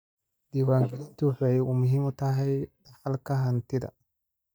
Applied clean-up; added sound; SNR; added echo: neural mask model DeepFilterNet 3.